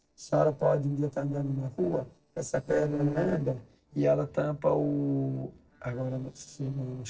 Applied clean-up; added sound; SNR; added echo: neural separator model SepFormer DNS4.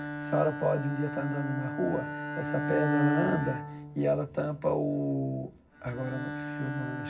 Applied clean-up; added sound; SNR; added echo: none; Bowed string instrument; 3 dB; reverberation time 0.4 s.